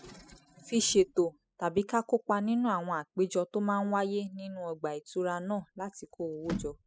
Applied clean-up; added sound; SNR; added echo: classical method spectral subtraction.